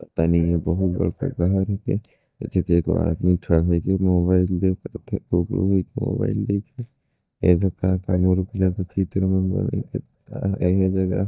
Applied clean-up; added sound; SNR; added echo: neural mask model DeepFilterNet 3.